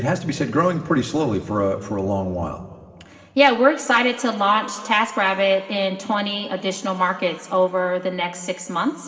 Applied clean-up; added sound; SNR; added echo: none; none; none; reverberation time 2.2 s.